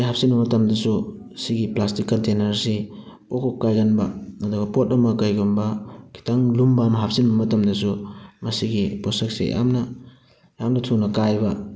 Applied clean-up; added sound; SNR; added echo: none; none; none; none.